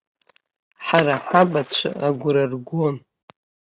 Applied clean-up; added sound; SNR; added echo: neural mask model RNNoise.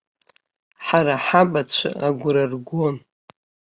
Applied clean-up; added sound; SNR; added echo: none; none; none; none.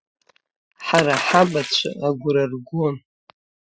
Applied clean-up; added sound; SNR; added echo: classical method Wiener filter.